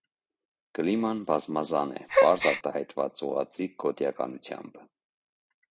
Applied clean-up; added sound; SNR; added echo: none; Gasp; 0 dB; none.